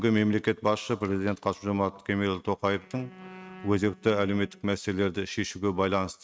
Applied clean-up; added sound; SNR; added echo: neural mask model RNNoise.